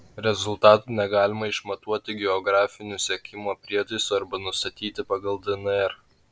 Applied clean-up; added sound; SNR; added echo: none; none; none; none.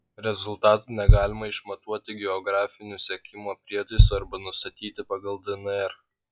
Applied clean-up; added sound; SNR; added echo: classical method log-MMSE.